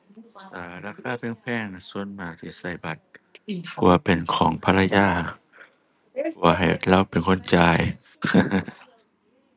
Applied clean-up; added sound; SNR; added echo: none; none; none; none.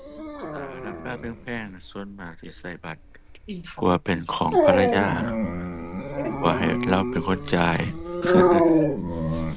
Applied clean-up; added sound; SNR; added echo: none; Dog; -2 dB; none.